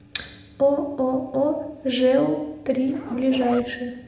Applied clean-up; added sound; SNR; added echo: none; Zipper (clothing); 16 dB; reverberation time 0.8 s.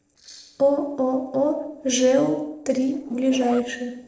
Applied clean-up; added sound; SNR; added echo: neural separator model SepFormer DNS4.